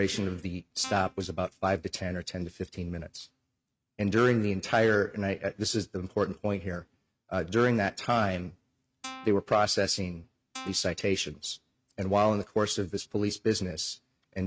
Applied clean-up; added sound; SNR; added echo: neural mask model RNNoise.